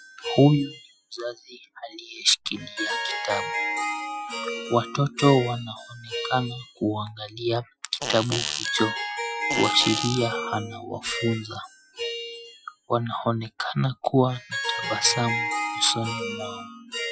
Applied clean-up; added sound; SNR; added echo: classical method Wiener filter.